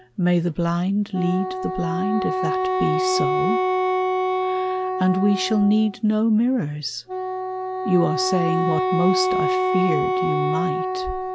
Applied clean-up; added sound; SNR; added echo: none; Wind instrument, woodwind instrument; 0 dB; none.